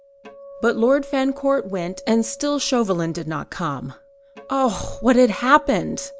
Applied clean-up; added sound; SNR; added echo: none; Acoustic guitar; 18 dB; none.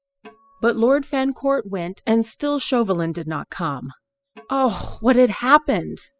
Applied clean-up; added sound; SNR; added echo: classical method spectral subtraction.